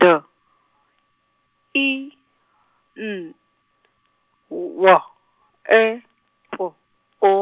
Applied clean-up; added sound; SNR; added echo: none; none; none; none.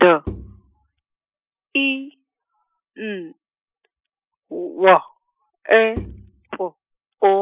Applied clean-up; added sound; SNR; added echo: classical method spectral subtraction.